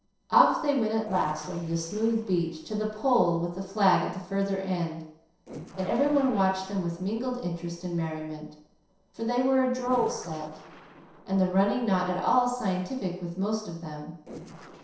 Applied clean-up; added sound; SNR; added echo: neural separator model SepFormer DNS4.